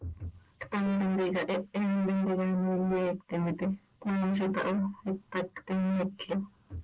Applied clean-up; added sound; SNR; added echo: neural mask model Resemble Enhance denoiser.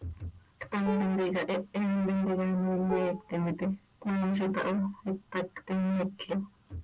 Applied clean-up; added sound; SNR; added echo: none; Dishes, pots, and pans; 11 dB; none.